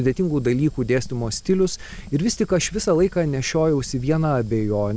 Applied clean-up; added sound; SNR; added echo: none; Fire; 15 dB; none.